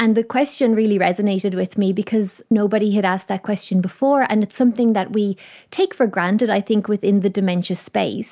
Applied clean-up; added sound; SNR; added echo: none; none; none; none.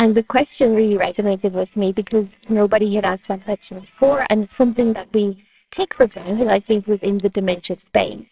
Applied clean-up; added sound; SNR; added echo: neural separator model SepFormer WHAMR!.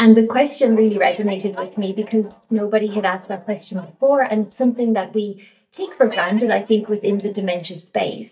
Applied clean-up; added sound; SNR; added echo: neural mask model DeepFilterNet 3.